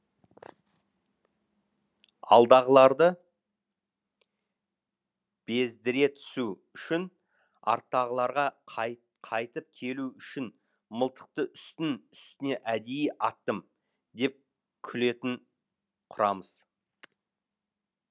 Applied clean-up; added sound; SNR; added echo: none; none; none; none.